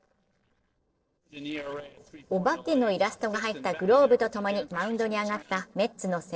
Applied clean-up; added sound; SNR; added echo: neural separator model SepFormer DNS4.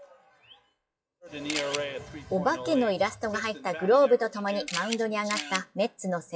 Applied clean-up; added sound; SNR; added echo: classical method WPE with log-MMSE.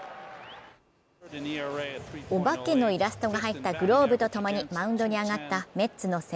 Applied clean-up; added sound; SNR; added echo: none; none; none; none.